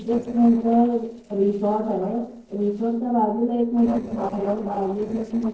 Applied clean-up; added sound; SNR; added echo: neural separator model SepFormer DNS4.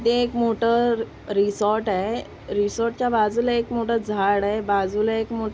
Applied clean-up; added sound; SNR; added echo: none; none; none; none.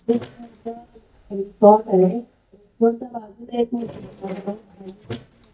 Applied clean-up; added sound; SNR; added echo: neural mask model DeepFilterNet 3.